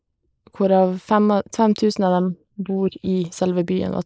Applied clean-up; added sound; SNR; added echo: neural mask model Resemble Enhance denoiser.